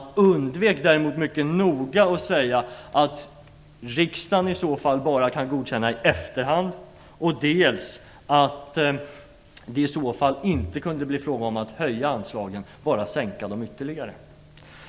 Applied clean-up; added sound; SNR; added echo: none; none; none; none.